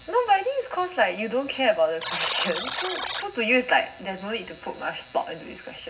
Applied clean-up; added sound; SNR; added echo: none; Alarm; 8 dB; reverberation time 0.4 s.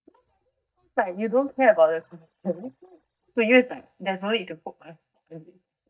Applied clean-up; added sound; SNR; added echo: neural mask model DeepFilterNet 3.